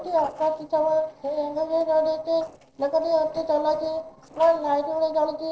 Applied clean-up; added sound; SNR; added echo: neural separator model SepFormer DNS4.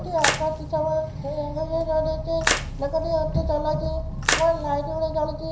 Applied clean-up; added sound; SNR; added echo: none; Splash, splatter; 5 dB; reverberation time 0.5 s.